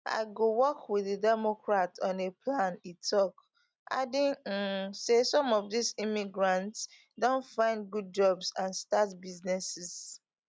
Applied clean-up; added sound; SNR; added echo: none; none; none; none.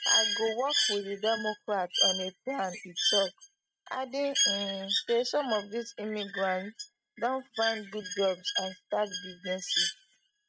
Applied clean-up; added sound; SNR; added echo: neural mask model RNNoise.